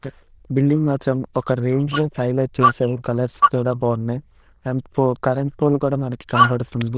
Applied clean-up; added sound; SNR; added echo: neural diffusion model UNIVERSE++.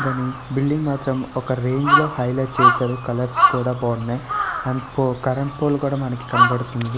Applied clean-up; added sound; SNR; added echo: none; Crow; 1 dB; none.